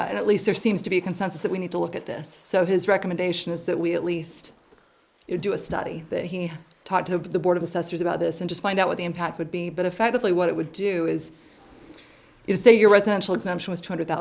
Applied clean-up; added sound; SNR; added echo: neural mask model Resemble Enhance denoiser.